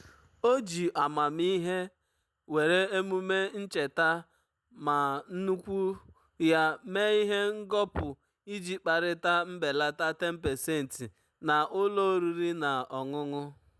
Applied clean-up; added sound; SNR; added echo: none; none; none; none.